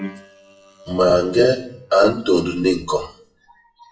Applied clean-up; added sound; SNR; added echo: classical method WPE with log-MMSE.